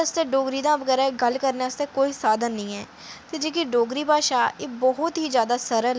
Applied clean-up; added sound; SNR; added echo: none; none; none; none.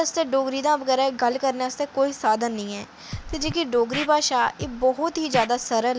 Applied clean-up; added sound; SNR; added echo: none; Scratching (performance technique); 12 dB; none.